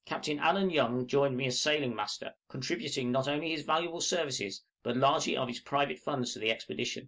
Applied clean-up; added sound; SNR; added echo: none; none; none; none.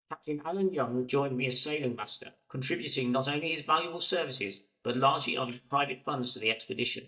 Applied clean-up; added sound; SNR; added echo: neural mask model DeepFilterNet 3.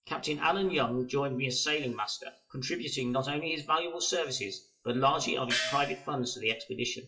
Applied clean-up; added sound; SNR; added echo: classical method WPE with log-MMSE.